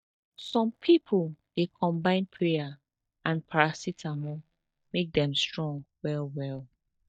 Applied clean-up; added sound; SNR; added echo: neural mask model DeepFilterNet 3.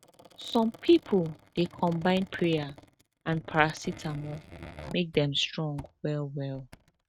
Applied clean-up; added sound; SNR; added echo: neural mask model RNNoise.